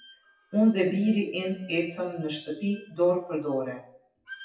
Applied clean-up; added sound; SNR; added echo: classical method WPE with log-MMSE.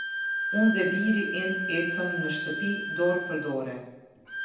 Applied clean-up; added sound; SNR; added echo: none; Bowed string instrument; 3 dB; reverberation time 0.9 s.